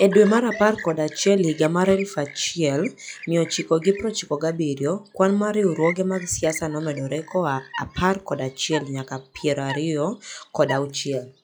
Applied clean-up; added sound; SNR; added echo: classical method log-MMSE.